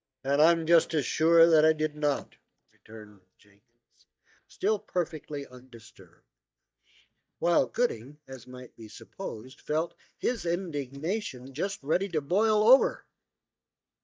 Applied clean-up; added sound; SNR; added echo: neural mask model DeepFilterNet 3.